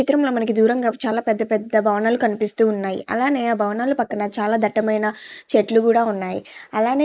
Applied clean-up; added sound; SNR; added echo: neural mask model Resemble Enhance denoiser.